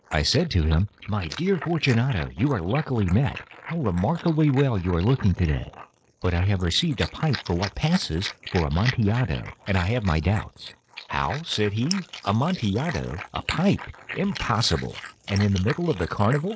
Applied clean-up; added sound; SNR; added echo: neural mask model Resemble Enhance denoiser.